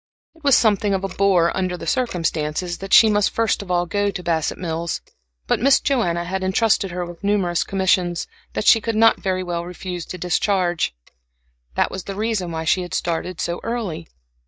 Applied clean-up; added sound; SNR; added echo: neural mask model DeepFilterNet 3.